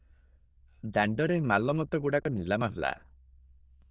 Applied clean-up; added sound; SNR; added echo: neural diffusion model UNIVERSE++.